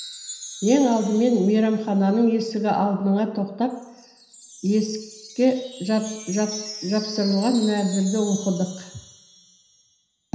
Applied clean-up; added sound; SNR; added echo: none; Wind chime; 16 dB; reverberation time 0.9 s.